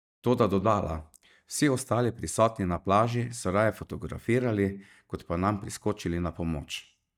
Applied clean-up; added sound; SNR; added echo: neural mask model DeepFilterNet 3.